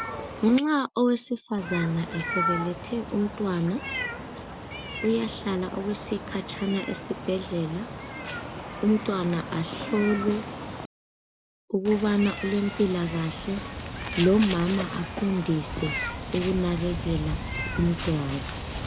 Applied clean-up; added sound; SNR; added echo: none; Meow; 7 dB; none.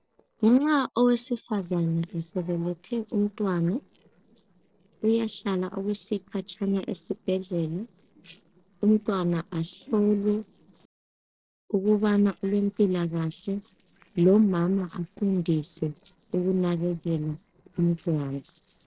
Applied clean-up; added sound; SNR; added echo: neural separator model SepFormer DNS4.